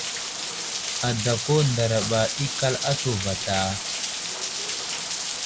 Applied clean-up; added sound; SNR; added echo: none; Rain; 3 dB; none.